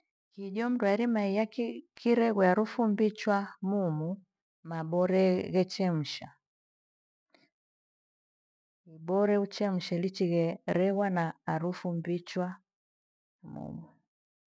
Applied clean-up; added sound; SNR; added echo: none; none; none; none.